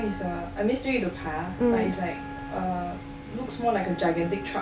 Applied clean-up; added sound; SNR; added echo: none; Wind instrument, woodwind instrument; 12 dB; none.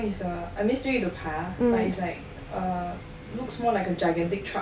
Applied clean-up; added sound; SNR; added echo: none; none; none; none.